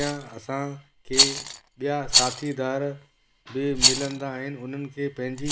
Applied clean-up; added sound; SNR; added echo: none; Rattle; -3 dB; none.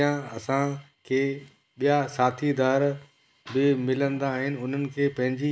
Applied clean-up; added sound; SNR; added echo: none; none; none; none.